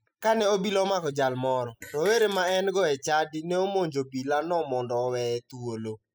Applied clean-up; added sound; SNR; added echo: classical method spectral subtraction.